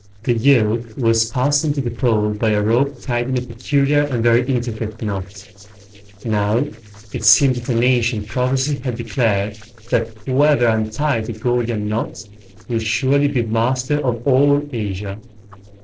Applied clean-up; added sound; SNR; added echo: neural separator model SepFormer DNS4.